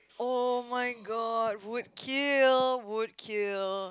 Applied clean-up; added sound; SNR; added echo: none; none; none; none.